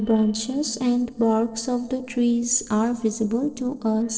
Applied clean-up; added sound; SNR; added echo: neural separator model SepFormer DNS4.